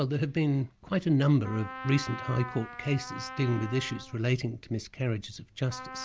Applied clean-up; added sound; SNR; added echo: none; Trumpet; 15 dB; none.